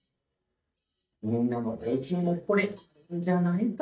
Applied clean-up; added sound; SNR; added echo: neural mask model DeepFilterNet 3.